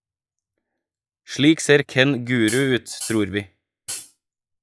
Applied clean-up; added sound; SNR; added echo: classical method log-MMSE.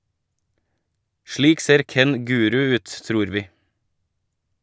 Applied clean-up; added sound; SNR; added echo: none; none; none; none.